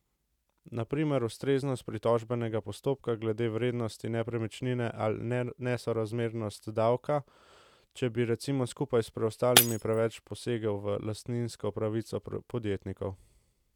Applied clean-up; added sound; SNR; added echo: none; Shatter; 2 dB; none.